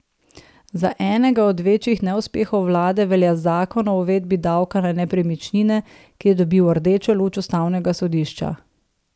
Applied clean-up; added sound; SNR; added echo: none; none; none; none.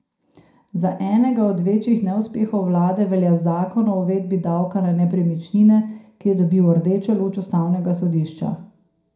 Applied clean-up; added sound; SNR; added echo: none; none; none; reverberation time 0.4 s.